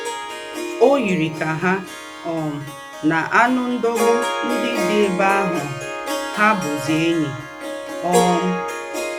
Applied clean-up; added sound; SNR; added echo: none; Harp; 4 dB; none.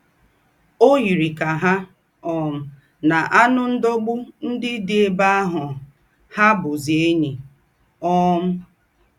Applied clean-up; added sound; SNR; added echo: none; none; none; none.